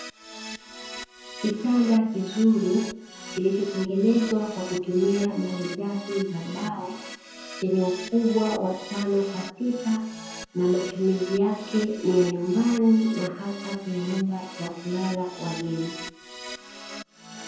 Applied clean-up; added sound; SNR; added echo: none; Keyboard (musical); 14 dB; reverberation time 0.9 s.